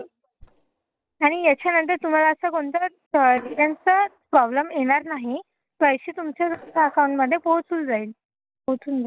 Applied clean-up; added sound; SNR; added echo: neural mask model DeepFilterNet 3.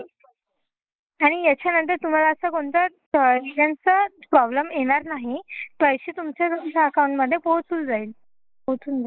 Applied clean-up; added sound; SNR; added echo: neural mask model Resemble Enhance denoiser.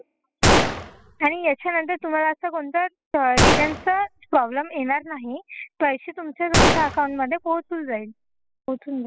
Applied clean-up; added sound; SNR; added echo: classical method spectral subtraction.